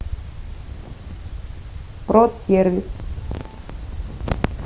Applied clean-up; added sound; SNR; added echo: none; none; none; none.